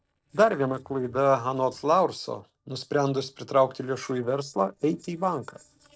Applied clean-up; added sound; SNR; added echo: neural separator model SepFormer DNS4.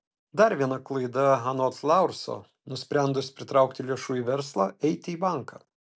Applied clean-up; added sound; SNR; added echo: none; none; none; none.